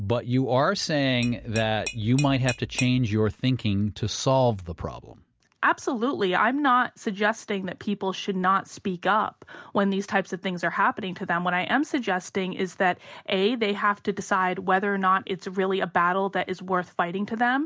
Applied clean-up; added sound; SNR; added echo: none; Tap / Glass; 12 dB; none.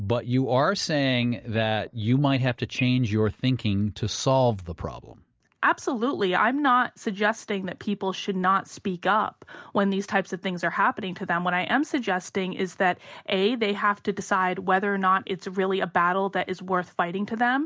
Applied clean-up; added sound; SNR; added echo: neural mask model Resemble Enhance denoiser.